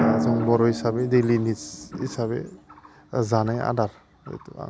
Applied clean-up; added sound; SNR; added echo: none; Drum; 6 dB; none.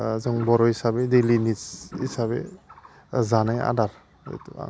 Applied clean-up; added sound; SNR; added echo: none; none; none; none.